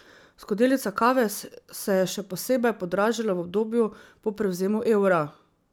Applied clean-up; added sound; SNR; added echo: none; none; none; none.